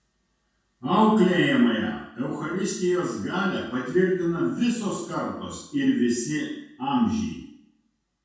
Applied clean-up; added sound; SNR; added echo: none; none; none; reverberation time 0.6 s.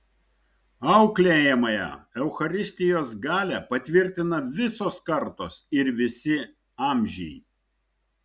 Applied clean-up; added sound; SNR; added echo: none; none; none; none.